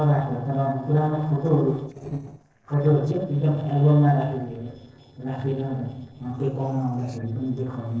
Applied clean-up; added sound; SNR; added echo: neural separator model SepFormer DNS4.